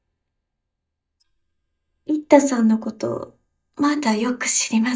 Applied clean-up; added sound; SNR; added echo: neural mask model DeepFilterNet 3.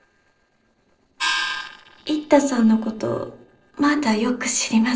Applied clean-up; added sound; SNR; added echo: neural separator model SepFormer DNS4.